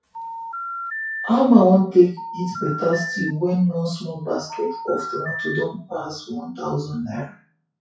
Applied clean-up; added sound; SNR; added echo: classical method WPE with log-MMSE.